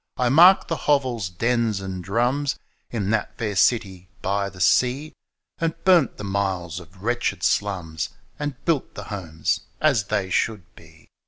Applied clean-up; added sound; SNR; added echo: none; none; none; none.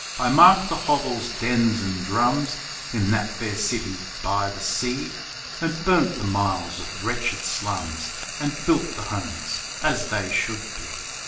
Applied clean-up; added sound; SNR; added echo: none; Frying (food); 9 dB; reverberation time 0.8 s.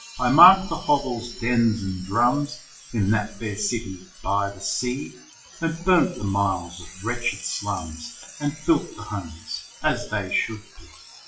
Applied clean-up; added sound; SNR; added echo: classical method WPE with log-MMSE.